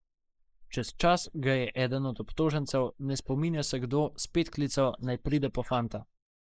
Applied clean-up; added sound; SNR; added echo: neural mask model Resemble Enhance denoiser.